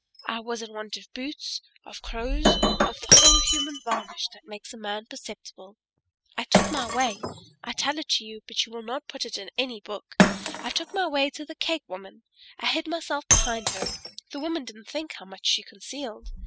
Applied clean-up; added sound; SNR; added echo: classical method spectral subtraction.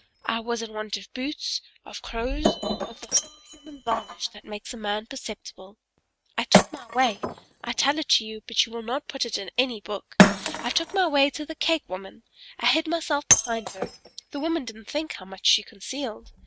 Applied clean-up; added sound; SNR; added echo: neural mask model RNNoise.